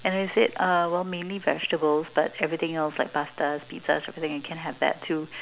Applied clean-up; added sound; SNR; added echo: none; none; none; none.